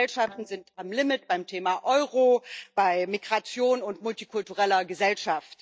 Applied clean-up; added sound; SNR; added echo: neural mask model DeepFilterNet 3.